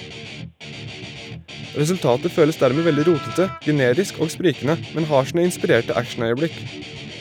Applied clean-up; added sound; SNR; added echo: none; Guitar + Wind instrument, woodwind instrument; 13 dB; none.